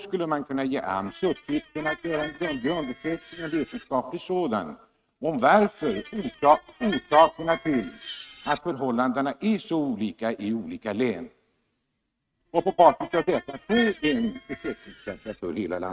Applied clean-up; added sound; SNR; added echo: neural mask model RNNoise.